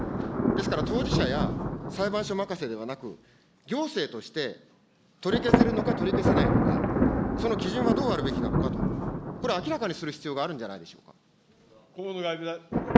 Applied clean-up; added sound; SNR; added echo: none; Thunder; -4 dB; none.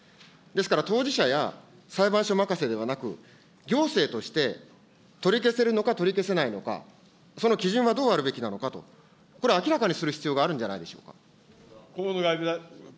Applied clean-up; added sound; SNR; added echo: none; none; none; none.